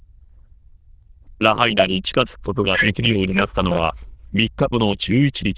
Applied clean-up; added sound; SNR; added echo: neural diffusion model UNIVERSE++.